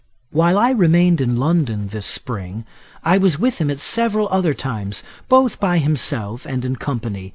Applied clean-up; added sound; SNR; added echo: none; none; none; none.